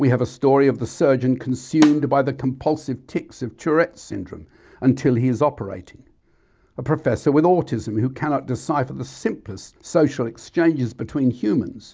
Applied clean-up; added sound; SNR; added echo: none; Snare drum; 12 dB; none.